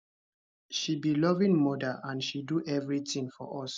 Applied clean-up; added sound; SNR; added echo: none; none; none; none.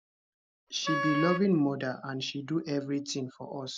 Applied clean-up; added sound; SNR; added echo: none; Wind instrument, woodwind instrument; 4 dB; none.